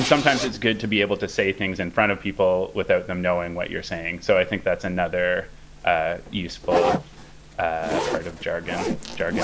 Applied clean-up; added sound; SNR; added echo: none; Zipper (clothing); 8 dB; none.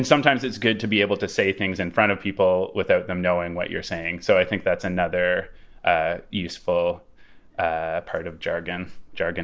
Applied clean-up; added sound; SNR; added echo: none; none; none; none.